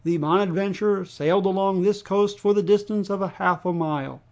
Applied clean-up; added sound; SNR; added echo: none; none; none; none.